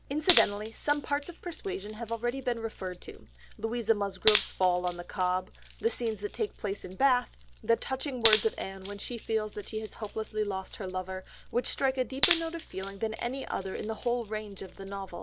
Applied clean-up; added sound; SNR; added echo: none; Wood; 8 dB; none.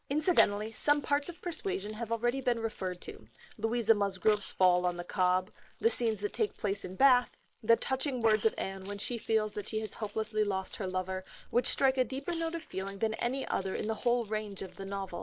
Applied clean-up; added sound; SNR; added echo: neural mask model Resemble Enhance denoiser.